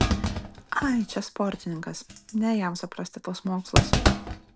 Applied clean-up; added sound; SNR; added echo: none; Thump, thud; -2 dB; none.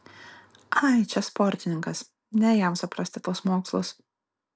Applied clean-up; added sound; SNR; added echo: none; none; none; none.